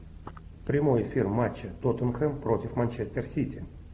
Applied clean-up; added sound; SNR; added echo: none; none; none; none.